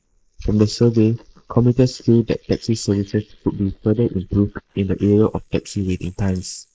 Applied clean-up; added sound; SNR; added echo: neural mask model Resemble Enhance denoiser.